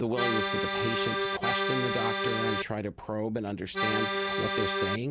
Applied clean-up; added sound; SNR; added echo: none; Accordion; -5 dB; none.